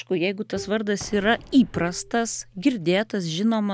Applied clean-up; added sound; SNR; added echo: none; Explosion + Bowed string instrument; 18 dB; none.